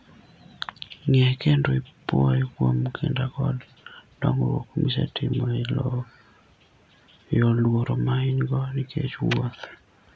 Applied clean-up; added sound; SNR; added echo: none; none; none; none.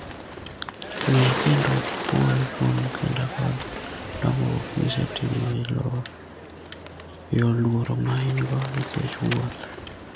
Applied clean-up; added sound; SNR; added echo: none; Bird; 8 dB; none.